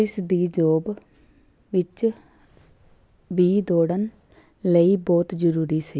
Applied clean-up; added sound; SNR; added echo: none; none; none; none.